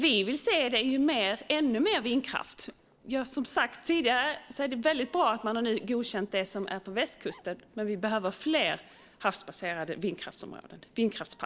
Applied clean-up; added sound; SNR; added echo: neural separator model SepFormer DNS4.